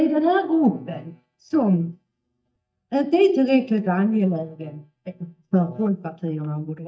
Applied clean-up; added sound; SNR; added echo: neural mask model DeepFilterNet 3.